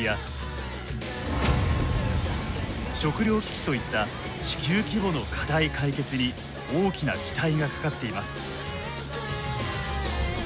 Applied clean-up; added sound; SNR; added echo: none; none; none; none.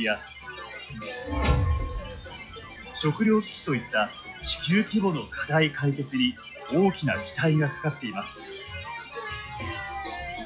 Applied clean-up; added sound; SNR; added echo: classical method log-MMSE.